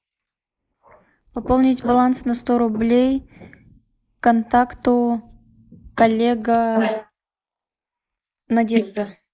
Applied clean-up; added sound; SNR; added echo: neural mask model Resemble Enhance denoiser.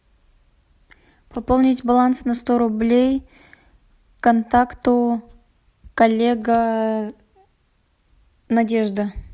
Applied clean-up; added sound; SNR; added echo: none; none; none; none.